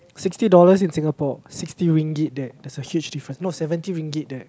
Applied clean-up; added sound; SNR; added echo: none; none; none; none.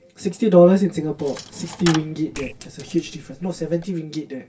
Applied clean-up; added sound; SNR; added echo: none; Coin (dropping); 15 dB; reverberation time 0.2 s.